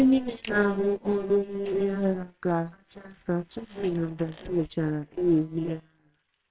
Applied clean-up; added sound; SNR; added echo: neural separator model SepFormer WHAMR!.